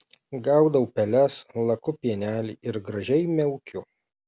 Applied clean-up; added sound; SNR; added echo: none; none; none; none.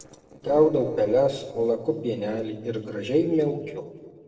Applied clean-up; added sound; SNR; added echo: neural separator model SepFormer DNS4.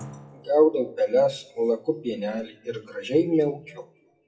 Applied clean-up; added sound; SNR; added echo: classical method WPE with log-MMSE.